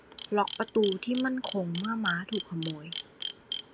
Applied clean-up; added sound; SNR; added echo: none; Camera; 8 dB; none.